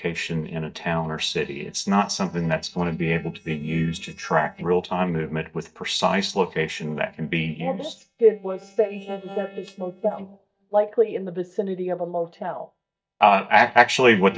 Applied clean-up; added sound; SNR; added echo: neural mask model DeepFilterNet 3.